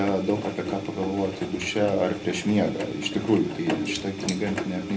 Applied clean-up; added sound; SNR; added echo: none; Engine; 7 dB; reverberation time 0.3 s.